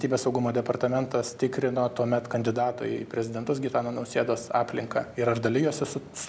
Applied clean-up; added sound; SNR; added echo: none; none; none; none.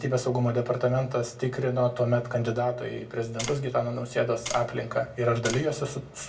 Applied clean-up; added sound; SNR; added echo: none; Tap; 10 dB; reverberation time 0.1 s.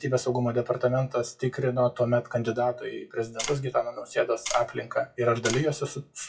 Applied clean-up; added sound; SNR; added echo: classical method WPE with log-MMSE.